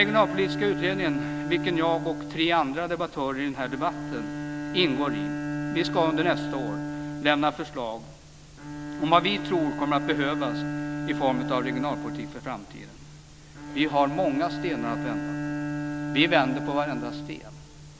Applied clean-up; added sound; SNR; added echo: none; Bowed string instrument; 5 dB; none.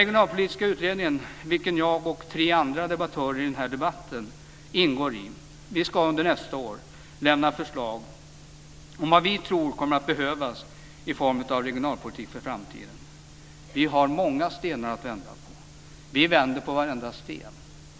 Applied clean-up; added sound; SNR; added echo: none; none; none; none.